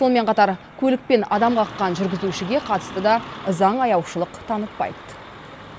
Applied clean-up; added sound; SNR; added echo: none; none; none; none.